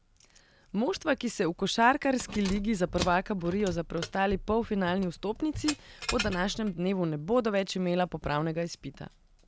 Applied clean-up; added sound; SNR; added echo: none; Keys jangling; 13 dB; none.